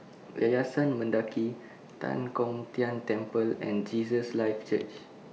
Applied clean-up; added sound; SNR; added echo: none; none; none; none.